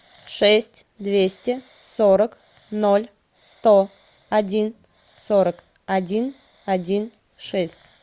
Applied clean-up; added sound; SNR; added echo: none; none; none; none.